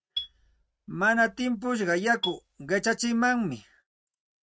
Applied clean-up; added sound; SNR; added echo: neural mask model RNNoise.